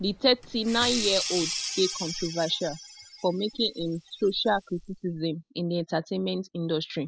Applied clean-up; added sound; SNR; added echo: classical method spectral subtraction.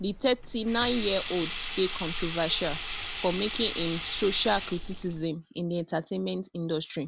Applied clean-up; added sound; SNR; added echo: none; Sink (filling or washing); 3 dB; none.